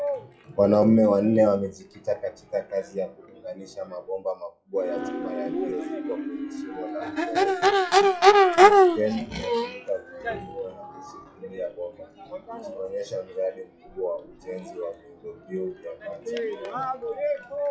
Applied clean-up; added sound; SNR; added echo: classical method WPE with log-MMSE.